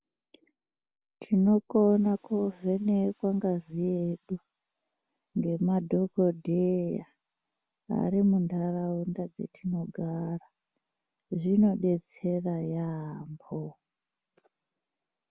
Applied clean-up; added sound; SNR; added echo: none; none; none; none.